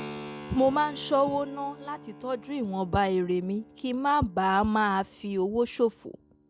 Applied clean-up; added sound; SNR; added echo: none; Keyboard (musical); 18 dB; none.